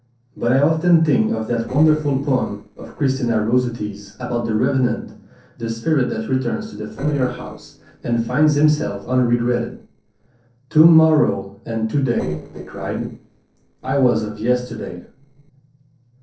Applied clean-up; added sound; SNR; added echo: neural separator model SepFormer DNS4.